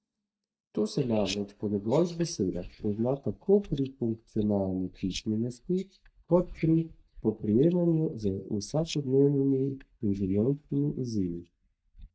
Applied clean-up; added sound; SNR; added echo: neural mask model DeepFilterNet 3.